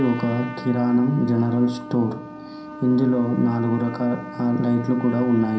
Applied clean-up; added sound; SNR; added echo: none; Trumpet; 15 dB; reverberation time 0.3 s.